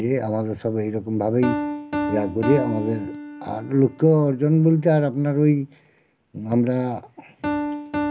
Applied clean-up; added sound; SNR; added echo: none; Piano; 9 dB; none.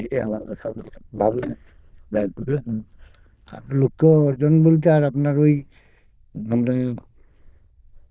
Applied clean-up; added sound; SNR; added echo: neural diffusion model UNIVERSE++.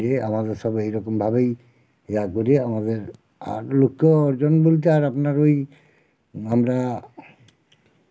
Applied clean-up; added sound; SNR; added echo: none; none; none; none.